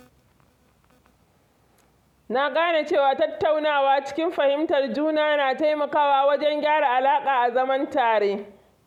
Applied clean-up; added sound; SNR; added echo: none; none; none; none.